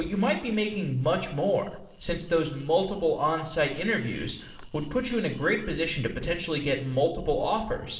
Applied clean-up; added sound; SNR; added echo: neural separator model SepFormer DNS4.